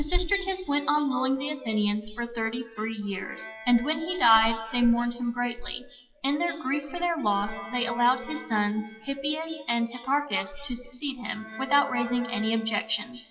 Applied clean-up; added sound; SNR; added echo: classical method WPE with log-MMSE.